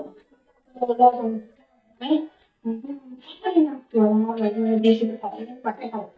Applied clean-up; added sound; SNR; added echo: neural mask model DeepFilterNet 3.